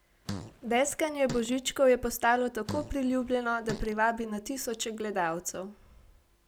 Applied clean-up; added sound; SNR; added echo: none; Fart; 13 dB; none.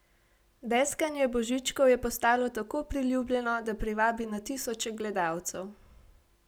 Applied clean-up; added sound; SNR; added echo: none; none; none; none.